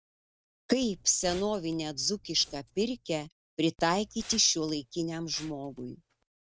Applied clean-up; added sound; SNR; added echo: neural mask model RNNoise.